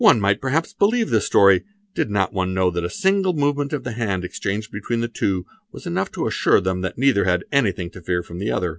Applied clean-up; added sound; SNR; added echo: none; none; none; none.